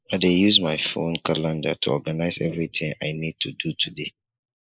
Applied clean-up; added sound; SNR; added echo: neural mask model Resemble Enhance denoiser.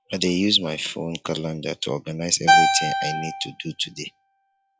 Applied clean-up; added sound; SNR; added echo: classical method log-MMSE.